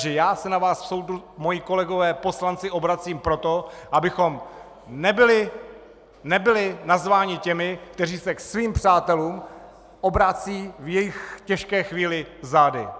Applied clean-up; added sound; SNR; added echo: none; none; none; none.